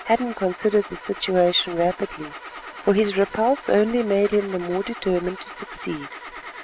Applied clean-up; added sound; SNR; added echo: none; Engine starting / Car; 15 dB; none.